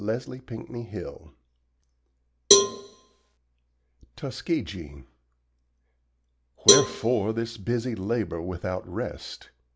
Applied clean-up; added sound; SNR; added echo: none; Cowbell; -4 dB; none.